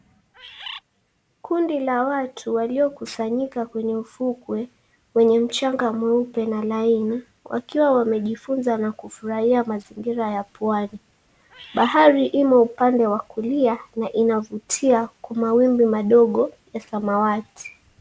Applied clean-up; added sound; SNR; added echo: none; Bird; 16 dB; none.